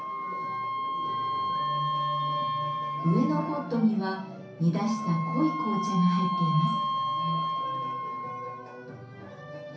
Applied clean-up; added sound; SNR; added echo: none; Wind instrument, woodwind instrument; 1 dB; reverberation time 0.6 s.